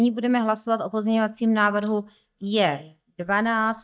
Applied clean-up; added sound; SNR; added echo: neural mask model DeepFilterNet 3.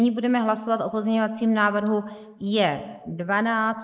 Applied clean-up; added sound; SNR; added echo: neural mask model Resemble Enhance denoiser.